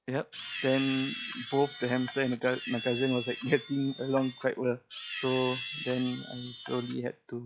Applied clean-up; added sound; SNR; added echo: classical method log-MMSE.